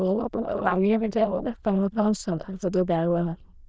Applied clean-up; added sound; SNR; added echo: neural diffusion model UNIVERSE++.